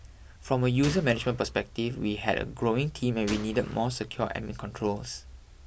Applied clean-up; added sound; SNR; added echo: none; Gunshot, gunfire; 13 dB; none.